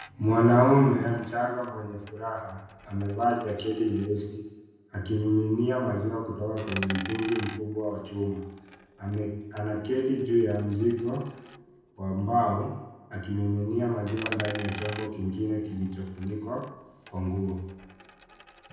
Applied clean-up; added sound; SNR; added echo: none; Coin (dropping); 17 dB; reverberation time 0.9 s.